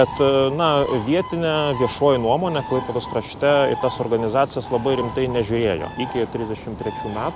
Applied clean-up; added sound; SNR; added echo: none; Bird; 12 dB; none.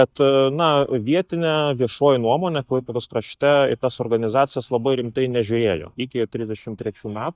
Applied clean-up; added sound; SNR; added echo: neural mask model DeepFilterNet 3.